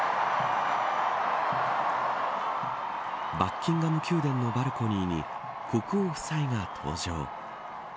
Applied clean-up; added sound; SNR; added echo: none; none; none; none.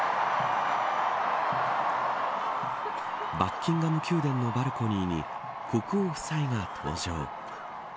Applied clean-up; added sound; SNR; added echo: none; Cough; 18 dB; none.